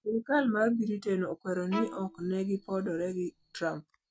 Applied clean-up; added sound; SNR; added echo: none; Bowed string instrument; 13 dB; none.